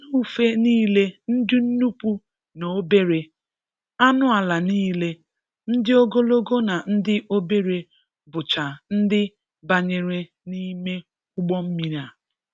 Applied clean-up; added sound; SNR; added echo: none; none; none; none.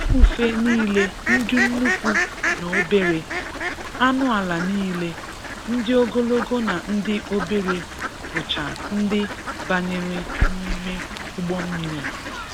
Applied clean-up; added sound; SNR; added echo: none; Fowl; 2 dB; none.